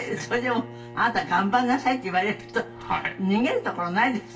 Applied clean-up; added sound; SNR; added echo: none; Bowed string instrument; 17 dB; reverberation time 0.2 s.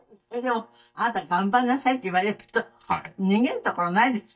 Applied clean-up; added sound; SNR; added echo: neural mask model DeepFilterNet 3.